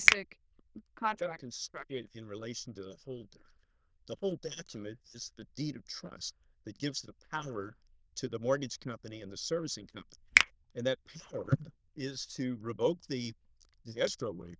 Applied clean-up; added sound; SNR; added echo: neural diffusion model UNIVERSE++.